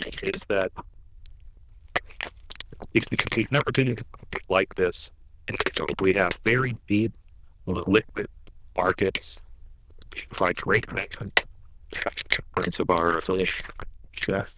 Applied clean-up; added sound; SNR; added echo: neural diffusion model UNIVERSE++.